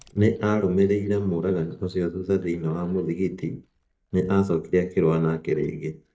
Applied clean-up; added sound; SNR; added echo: neural mask model DeepFilterNet 3.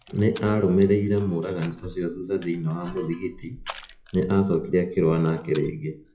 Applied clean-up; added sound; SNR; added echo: classical method WPE with log-MMSE.